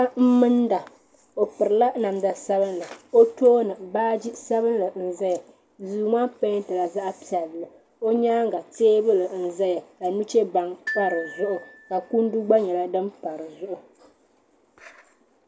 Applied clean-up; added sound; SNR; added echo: none; Glockenspiel; 12 dB; none.